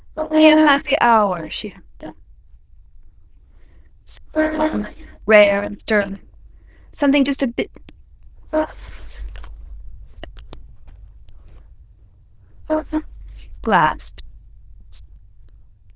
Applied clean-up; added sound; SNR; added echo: neural diffusion model UNIVERSE++.